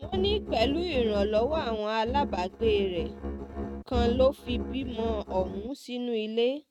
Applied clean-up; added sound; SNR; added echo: neural mask model RNNoise.